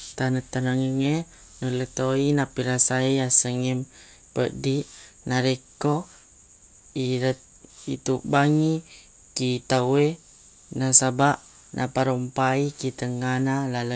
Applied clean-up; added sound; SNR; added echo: none; none; none; none.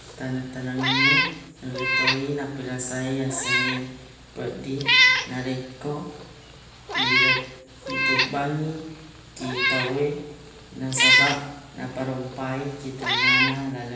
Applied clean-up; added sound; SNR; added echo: none; Meow; -5 dB; reverberation time 0.9 s.